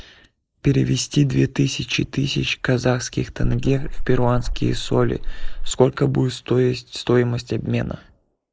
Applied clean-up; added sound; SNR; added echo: neural mask model Resemble Enhance denoiser.